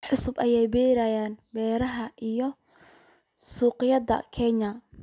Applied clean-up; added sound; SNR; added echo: none; none; none; none.